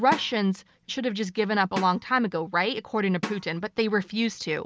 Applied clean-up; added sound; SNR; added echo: none; Drum; 14 dB; none.